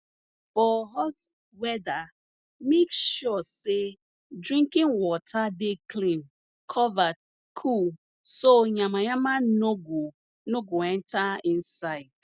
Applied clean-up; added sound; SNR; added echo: none; none; none; none.